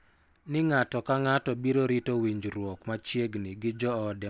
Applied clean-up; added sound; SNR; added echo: none; none; none; none.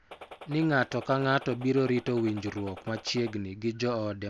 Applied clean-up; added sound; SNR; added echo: none; Gunshot, gunfire; 17 dB; none.